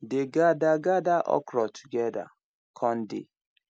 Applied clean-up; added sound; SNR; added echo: none; none; none; none.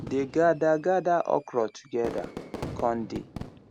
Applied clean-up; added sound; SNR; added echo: none; Fireworks; 13 dB; none.